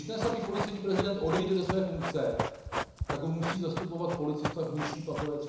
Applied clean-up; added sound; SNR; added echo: none; Run; 5 dB; reverberation time 1.0 s.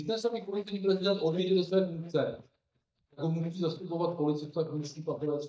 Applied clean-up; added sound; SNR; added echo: neural mask model DeepFilterNet 3.